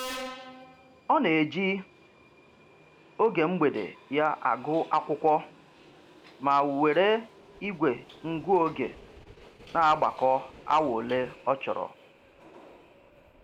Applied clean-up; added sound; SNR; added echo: none; Subway, metro, underground; 19 dB; none.